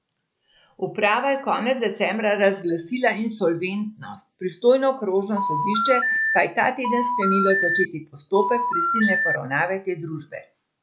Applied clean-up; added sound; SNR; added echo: none; Telephone; -1 dB; none.